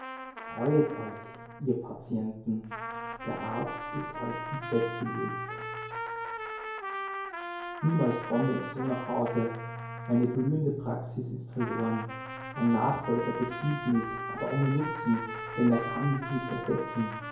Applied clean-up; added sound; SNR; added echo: none; Trumpet; 8 dB; reverberation time 2.4 s.